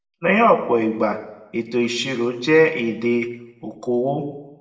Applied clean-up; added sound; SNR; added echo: none; none; none; reverberation time 0.8 s.